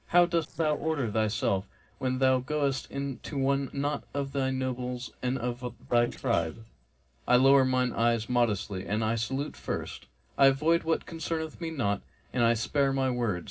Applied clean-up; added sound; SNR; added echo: neural separator model SepFormer DNS4.